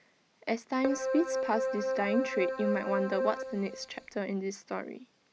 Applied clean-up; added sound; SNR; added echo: none; Keyboard (musical); 0 dB; none.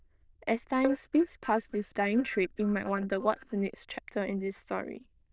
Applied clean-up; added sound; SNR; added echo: neural diffusion model UNIVERSE++.